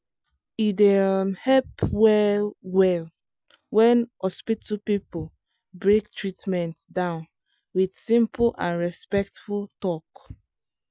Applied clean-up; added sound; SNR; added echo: none; none; none; none.